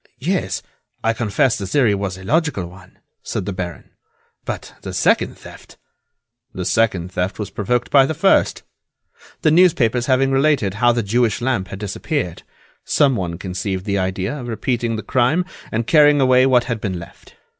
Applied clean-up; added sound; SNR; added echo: none; none; none; none.